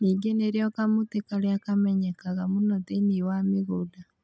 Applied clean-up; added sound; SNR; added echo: none; none; none; none.